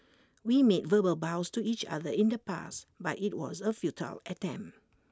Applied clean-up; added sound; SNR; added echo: none; none; none; none.